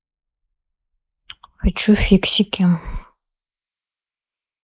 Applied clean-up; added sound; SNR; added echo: neural mask model Resemble Enhance denoiser.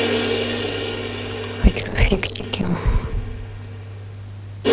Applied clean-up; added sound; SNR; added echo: neural separator model SepFormer DNS4.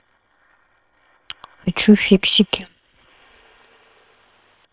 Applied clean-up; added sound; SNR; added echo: neural separator model SepFormer WHAM!.